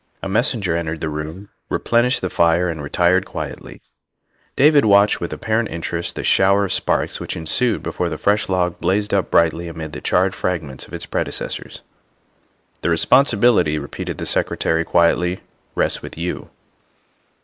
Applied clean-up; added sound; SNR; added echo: neural mask model Resemble Enhance denoiser.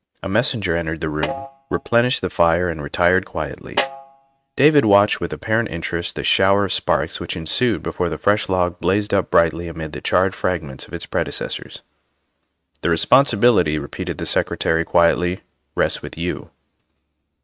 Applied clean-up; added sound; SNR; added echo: neural mask model RNNoise.